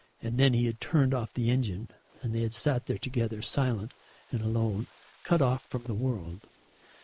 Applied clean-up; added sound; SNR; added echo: neural mask model Resemble Enhance denoiser.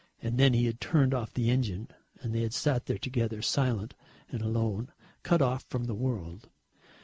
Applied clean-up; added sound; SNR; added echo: none; none; none; none.